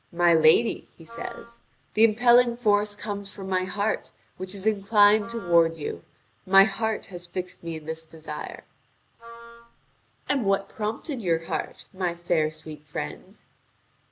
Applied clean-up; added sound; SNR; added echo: none; Wind instrument, woodwind instrument; 18 dB; none.